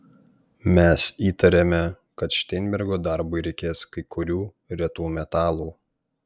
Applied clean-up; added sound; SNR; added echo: none; none; none; none.